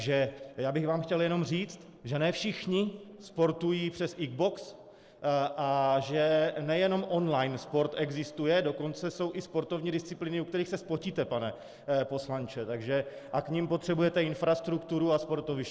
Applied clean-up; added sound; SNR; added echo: neural separator model SepFormer DNS4.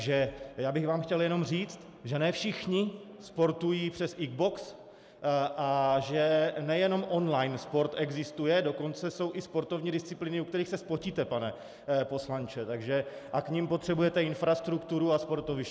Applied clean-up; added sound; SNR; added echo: none; none; none; none.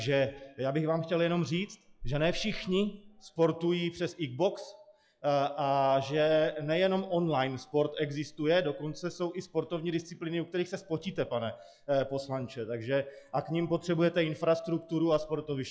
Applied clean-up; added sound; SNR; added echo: classical method log-MMSE.